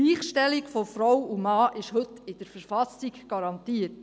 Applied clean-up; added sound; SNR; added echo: none; none; none; none.